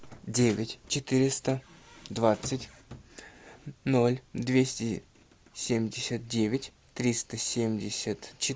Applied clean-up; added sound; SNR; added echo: none; none; none; none.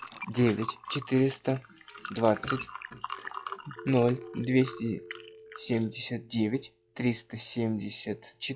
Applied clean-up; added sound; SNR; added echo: classical method log-MMSE.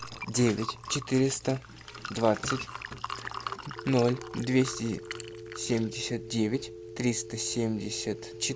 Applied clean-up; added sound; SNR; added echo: none; Liquid + Telephone; 10 dB; none.